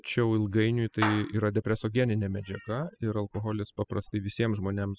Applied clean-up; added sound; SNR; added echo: classical method spectral subtraction.